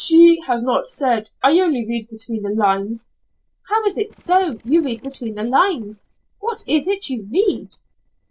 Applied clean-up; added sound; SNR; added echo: neural separator model SepFormer DNS4.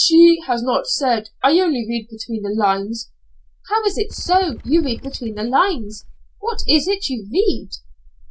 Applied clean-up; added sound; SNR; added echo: none; Motorcycle / Engine; 19 dB; none.